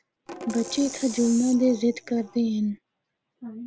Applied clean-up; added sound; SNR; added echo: none; Percussion; 14 dB; none.